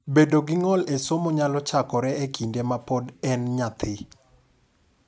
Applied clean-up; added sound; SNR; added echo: none; none; none; none.